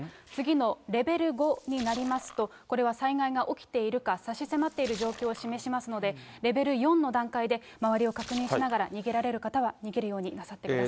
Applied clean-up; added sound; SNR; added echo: none; Splash, splatter; 18 dB; none.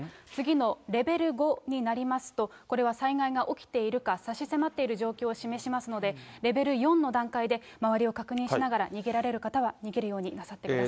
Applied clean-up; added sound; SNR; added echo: none; none; none; none.